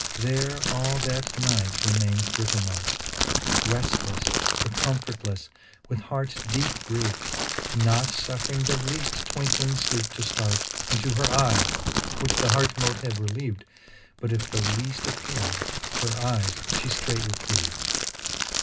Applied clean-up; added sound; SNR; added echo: none; Crackle; 0 dB; reverberation time 0.2 s.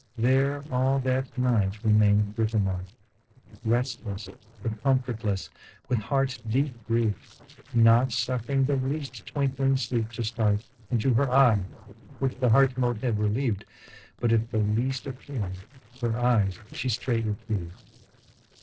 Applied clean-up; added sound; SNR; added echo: neural separator model SepFormer DNS4.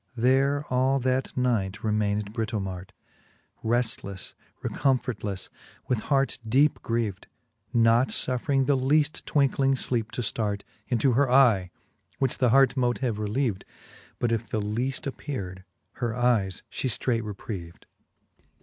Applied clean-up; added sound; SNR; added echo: none; none; none; none.